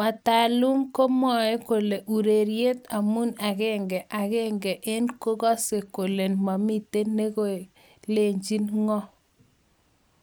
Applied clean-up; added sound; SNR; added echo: none; none; none; none.